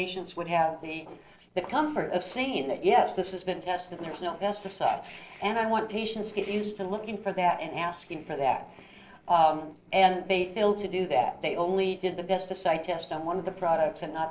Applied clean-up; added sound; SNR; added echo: neural separator model SepFormer DNS4.